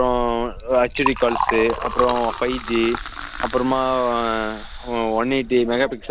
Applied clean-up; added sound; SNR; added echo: none; Liquid; 8 dB; none.